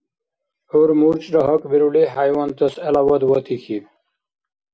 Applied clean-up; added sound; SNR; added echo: none; none; none; none.